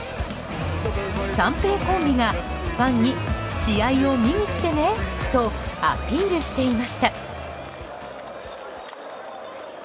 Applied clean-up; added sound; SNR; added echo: none; Crowd; 13 dB; none.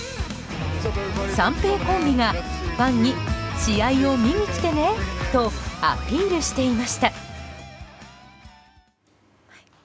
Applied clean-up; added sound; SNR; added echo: none; none; none; none.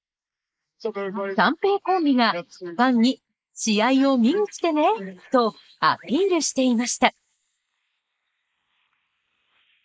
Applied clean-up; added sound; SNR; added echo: neural mask model Resemble Enhance denoiser.